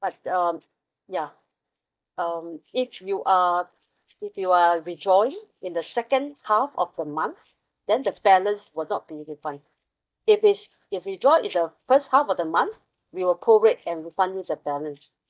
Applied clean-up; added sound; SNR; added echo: neural mask model DeepFilterNet 3.